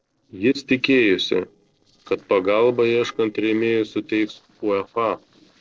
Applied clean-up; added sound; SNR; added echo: neural separator model SepFormer DNS4.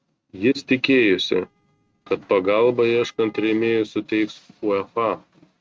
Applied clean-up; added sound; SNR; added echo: neural mask model RNNoise.